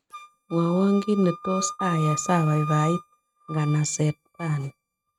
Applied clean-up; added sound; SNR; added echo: neural mask model RNNoise.